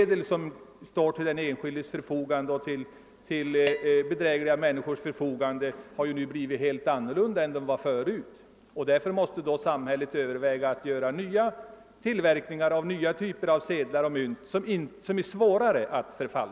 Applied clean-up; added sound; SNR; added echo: none; Dishes, pots, and pans; 13 dB; none.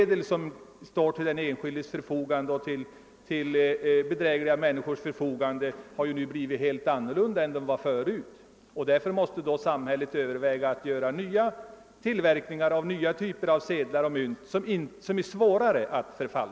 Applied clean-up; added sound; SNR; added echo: none; none; none; none.